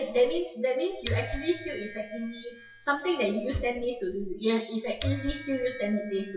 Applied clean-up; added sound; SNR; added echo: classical method WPE with log-MMSE.